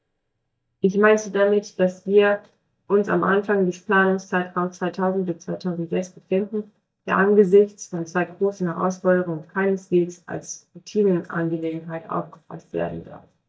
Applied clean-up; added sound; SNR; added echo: neural mask model DeepFilterNet 3.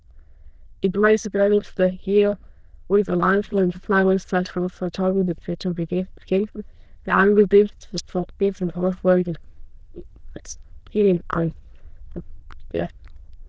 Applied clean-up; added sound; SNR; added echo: neural diffusion model UNIVERSE++.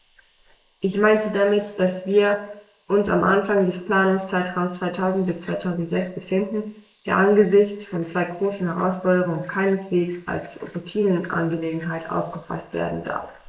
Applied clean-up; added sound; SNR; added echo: neural mask model Resemble Enhance denoiser.